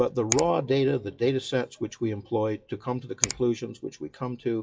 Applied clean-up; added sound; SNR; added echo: classical method WPE with log-MMSE.